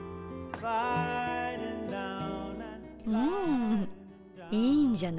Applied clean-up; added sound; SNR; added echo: none; none; none; none.